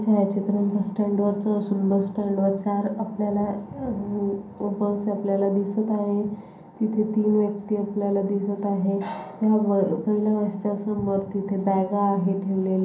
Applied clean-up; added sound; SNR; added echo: none; none; none; reverberation time 0.6 s.